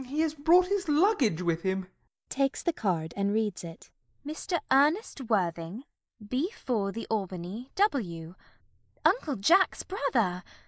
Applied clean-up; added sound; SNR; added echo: neural mask model Resemble Enhance denoiser.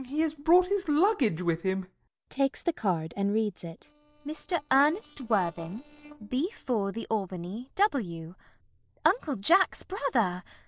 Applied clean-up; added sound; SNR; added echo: neural separator model SepFormer DNS4.